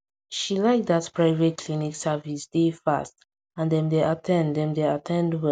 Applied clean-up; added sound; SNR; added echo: none; none; none; none.